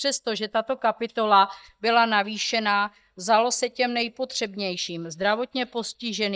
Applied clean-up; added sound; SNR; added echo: neural mask model DeepFilterNet 3.